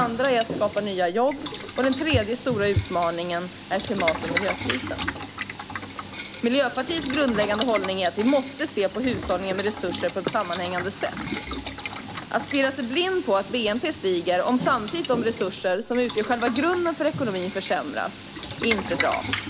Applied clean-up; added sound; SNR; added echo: none; Walk, footsteps / Bird vocalization, bird call, bird song + Boiling; 7 dB; none.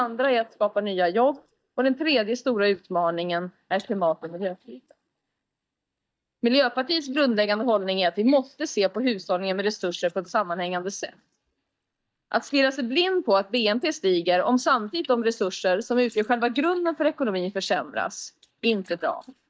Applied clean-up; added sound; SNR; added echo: neural mask model DeepFilterNet 3.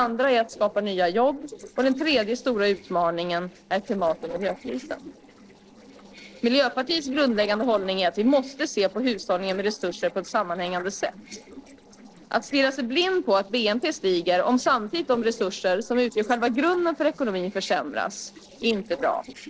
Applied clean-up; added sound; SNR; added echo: neural separator model SepFormer DNS4.